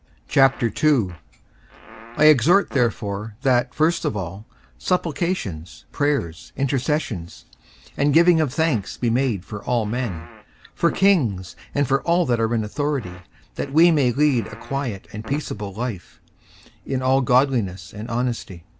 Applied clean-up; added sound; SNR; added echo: none; Fart; 20 dB; none.